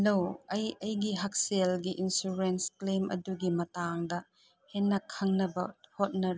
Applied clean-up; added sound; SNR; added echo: none; none; none; none.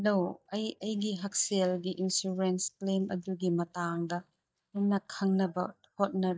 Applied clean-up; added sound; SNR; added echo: neural mask model DeepFilterNet 3.